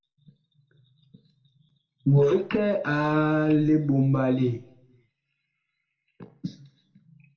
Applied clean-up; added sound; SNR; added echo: none; none; none; reverberation time 0.4 s.